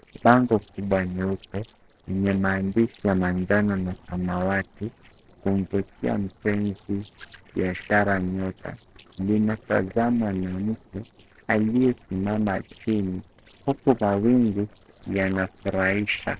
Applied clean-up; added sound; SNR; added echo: neural separator model SepFormer DNS4.